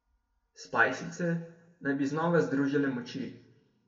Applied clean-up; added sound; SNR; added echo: none; none; none; reverberation time 0.8 s.